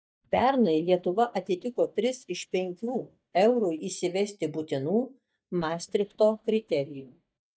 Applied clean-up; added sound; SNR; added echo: neural mask model DeepFilterNet 3.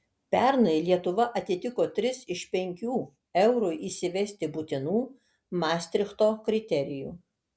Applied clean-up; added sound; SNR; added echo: none; none; none; none.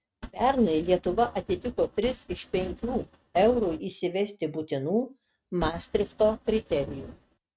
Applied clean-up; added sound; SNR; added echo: neural mask model RNNoise.